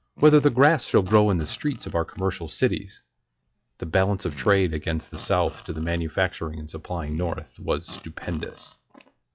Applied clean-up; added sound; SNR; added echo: classical method log-MMSE.